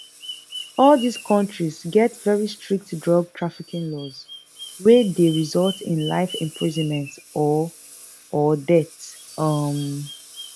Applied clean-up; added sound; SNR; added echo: none; Bird vocalization, bird call, bird song + Engine; 16 dB; none.